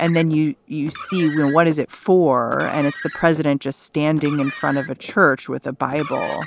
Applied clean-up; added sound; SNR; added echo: none; Car; 16 dB; none.